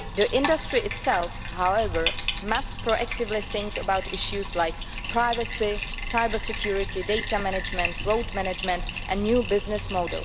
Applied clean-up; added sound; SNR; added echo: none; Bathtub (filling or washing); 4 dB; none.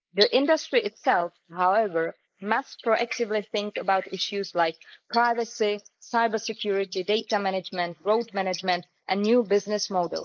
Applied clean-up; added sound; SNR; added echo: neural mask model Resemble Enhance denoiser.